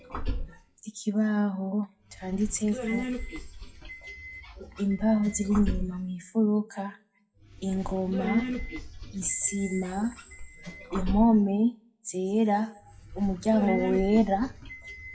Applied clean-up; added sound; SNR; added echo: classical method WPE with log-MMSE.